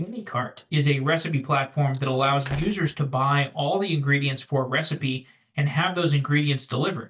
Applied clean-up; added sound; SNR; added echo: neural mask model DeepFilterNet 3.